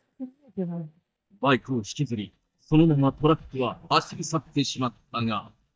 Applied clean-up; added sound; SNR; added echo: neural mask model DeepFilterNet 3.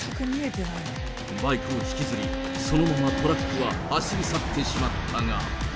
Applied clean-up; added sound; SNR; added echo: none; Bowed string instrument; 7 dB; none.